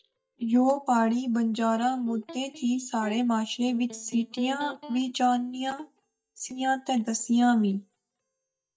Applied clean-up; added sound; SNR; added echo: neural mask model DeepFilterNet 3.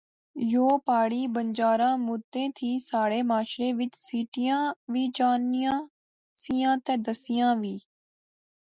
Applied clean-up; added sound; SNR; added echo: none; none; none; none.